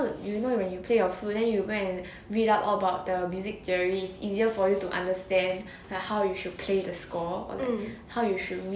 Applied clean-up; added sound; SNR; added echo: none; none; none; none.